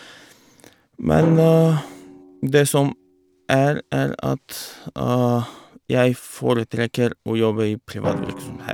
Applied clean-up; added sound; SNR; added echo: none; Drum; 15 dB; none.